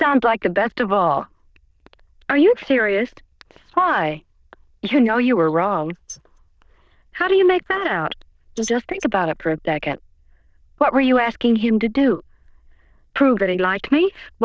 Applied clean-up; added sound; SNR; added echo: neural diffusion model UNIVERSE++.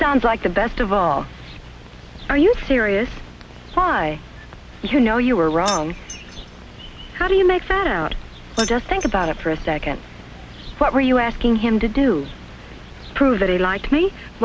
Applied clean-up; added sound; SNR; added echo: none; Keys jangling; 15 dB; none.